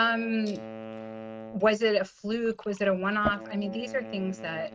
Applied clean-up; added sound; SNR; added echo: neural mask model RNNoise.